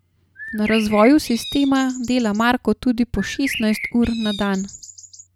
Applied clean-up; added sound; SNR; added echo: none; Bird; 13 dB; none.